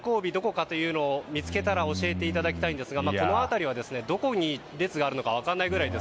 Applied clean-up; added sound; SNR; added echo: none; none; none; none.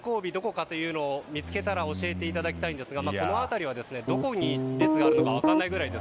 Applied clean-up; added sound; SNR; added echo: none; Piano; -5 dB; none.